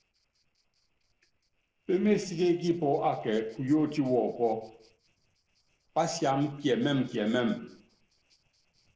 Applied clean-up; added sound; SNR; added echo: neural separator model SepFormer DNS4.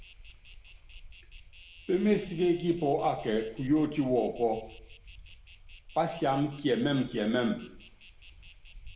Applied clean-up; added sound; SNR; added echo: none; Insect; 10 dB; reverberation time 0.6 s.